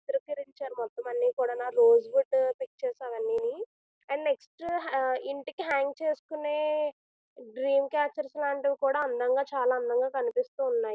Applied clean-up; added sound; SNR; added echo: none; none; none; none.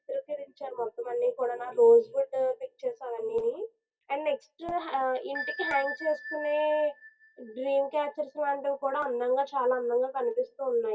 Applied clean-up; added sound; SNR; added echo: classical method WPE with log-MMSE.